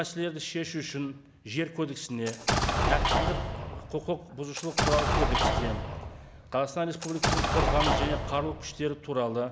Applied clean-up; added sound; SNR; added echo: none; Explosion; -4 dB; none.